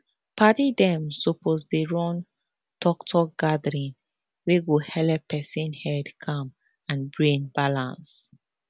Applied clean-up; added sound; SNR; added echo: none; none; none; none.